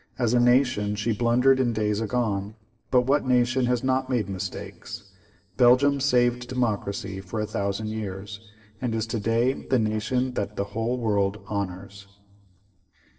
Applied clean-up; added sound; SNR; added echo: neural separator model SepFormer DNS4.